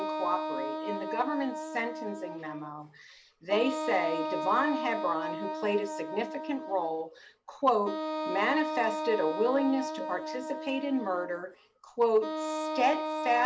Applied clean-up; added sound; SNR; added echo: none; Wind instrument, woodwind instrument; 4 dB; none.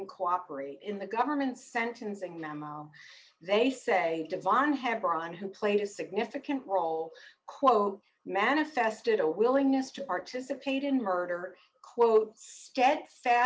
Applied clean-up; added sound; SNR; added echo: none; none; none; none.